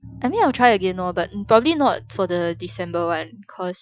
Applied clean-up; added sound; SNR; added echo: classical method Wiener filter.